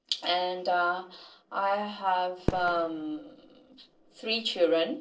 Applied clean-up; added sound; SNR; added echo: neural separator model SepFormer DNS4.